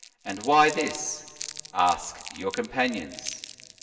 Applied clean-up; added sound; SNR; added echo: none; Crumpling, crinkling; 14 dB; reverberation time 1.5 s.